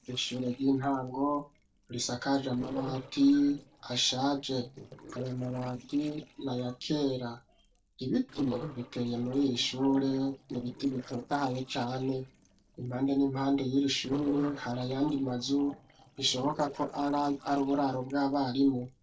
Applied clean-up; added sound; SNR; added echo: neural separator model SepFormer DNS4.